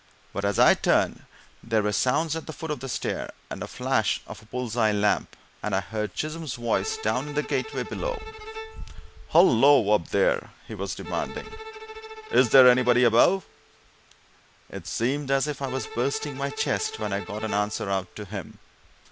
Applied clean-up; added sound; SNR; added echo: none; Bowed string instrument; 14 dB; none.